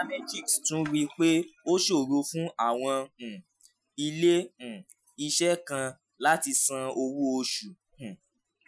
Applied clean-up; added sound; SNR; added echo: classical method Wiener filter.